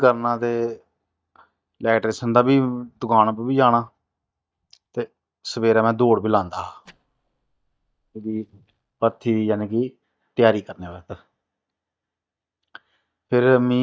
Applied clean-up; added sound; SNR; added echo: neural mask model DeepFilterNet 3.